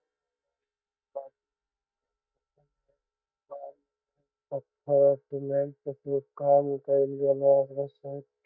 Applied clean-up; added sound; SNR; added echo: neural mask model DeepFilterNet 3.